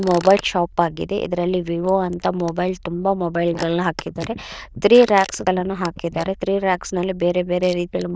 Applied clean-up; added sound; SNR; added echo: neural diffusion model UNIVERSE++.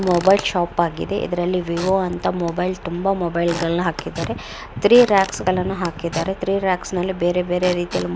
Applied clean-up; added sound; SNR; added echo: none; Squeak / Wood; 15 dB; none.